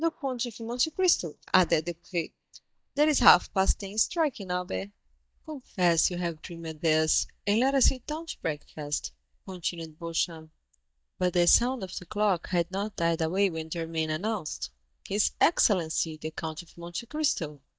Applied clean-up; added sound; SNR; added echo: neural mask model DeepFilterNet 3.